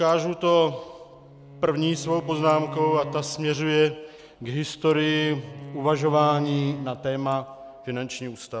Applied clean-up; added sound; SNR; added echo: none; Bowed string instrument; 15 dB; none.